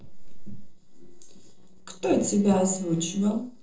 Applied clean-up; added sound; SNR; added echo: neural separator model SepFormer DNS4.